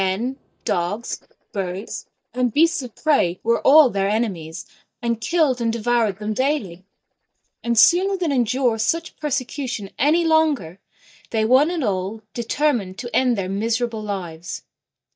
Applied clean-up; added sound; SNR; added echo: neural mask model DeepFilterNet 3.